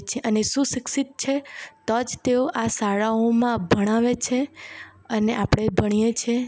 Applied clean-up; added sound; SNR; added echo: none; none; none; none.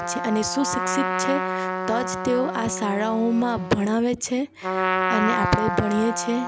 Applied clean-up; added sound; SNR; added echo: none; Trumpet; 3 dB; none.